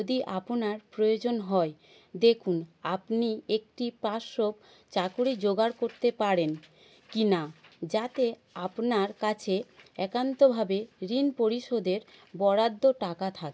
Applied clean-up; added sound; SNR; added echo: none; none; none; none.